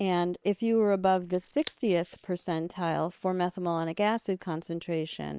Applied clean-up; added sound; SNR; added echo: neural separator model SepFormer WHAM!.